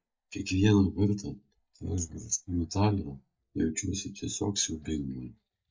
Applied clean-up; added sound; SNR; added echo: neural mask model DeepFilterNet 3.